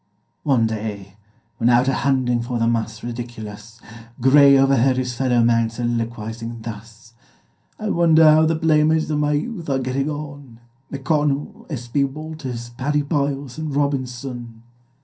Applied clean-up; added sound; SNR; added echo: none; none; none; reverberation time 0.3 s.